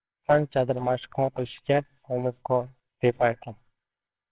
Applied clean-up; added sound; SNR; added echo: neural separator model SepFormer WHAMR!.